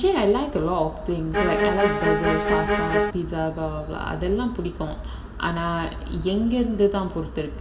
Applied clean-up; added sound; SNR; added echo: none; Bowed string instrument; -2 dB; reverberation time 2.7 s.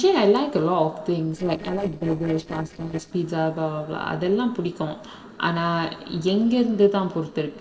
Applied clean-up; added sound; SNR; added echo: neural separator model SepFormer DNS4.